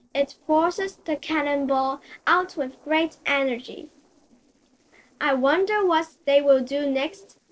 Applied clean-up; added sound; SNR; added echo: neural separator model SepFormer DNS4.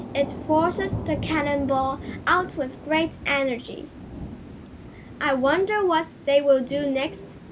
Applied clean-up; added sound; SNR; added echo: none; Thunder / Rain; 11 dB; none.